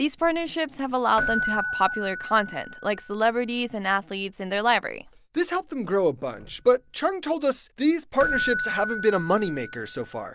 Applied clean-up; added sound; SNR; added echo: none; Keyboard (musical); 9 dB; none.